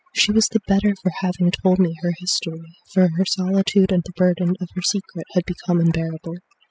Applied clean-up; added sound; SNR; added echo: classical method spectral subtraction.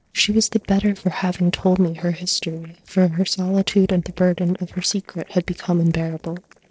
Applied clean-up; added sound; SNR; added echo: neural separator model SepFormer DNS4.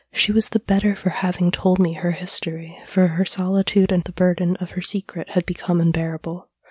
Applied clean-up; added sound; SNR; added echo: none; none; none; none.